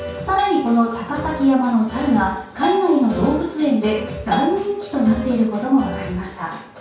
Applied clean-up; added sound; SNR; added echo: none; Bell; 10 dB; reverberation time 0.5 s.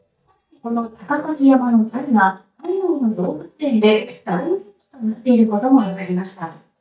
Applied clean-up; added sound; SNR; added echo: neural mask model DeepFilterNet 3.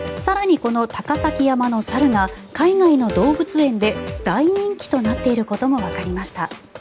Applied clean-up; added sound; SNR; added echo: none; none; none; none.